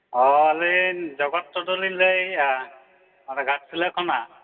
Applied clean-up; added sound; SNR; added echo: none; none; none; reverberation time 1.9 s.